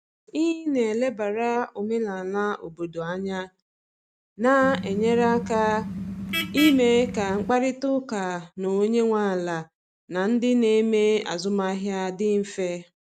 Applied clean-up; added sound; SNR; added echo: none; Vehicle horn, car horn, honking; 7 dB; none.